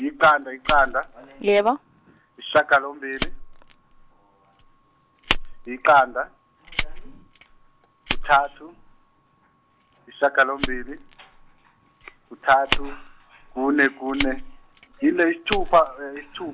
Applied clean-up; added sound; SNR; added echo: none; Fire; 9 dB; none.